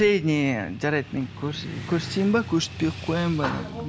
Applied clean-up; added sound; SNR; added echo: none; Motorcycle / Traffic noise, roadway noise; 13 dB; none.